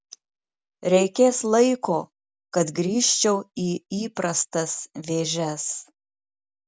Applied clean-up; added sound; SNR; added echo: none; none; none; none.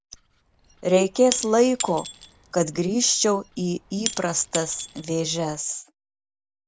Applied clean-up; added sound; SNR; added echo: none; Shatter / Crushing; 12 dB; none.